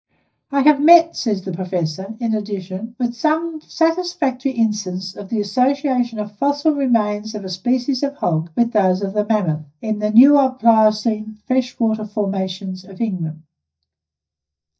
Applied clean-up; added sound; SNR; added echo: neural mask model DeepFilterNet 3.